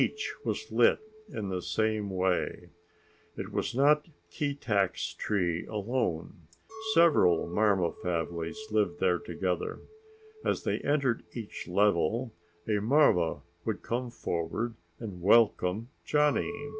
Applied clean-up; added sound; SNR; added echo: none; Chink, clink; 17 dB; none.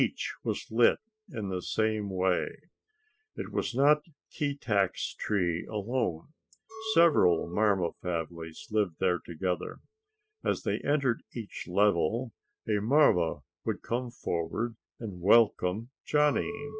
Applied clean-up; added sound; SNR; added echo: classical method spectral subtraction.